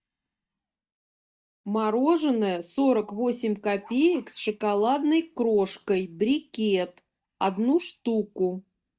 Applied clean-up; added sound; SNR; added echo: neural mask model DeepFilterNet 3.